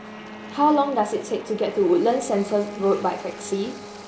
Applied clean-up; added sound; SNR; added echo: none; Waves, surf + Bowed string instrument; 15 dB; none.